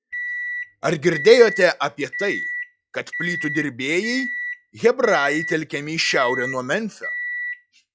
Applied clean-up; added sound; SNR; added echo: classical method log-MMSE.